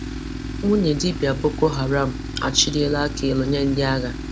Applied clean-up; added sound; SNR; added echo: none; Tools; 8 dB; none.